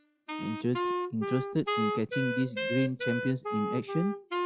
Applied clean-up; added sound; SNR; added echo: classical method log-MMSE.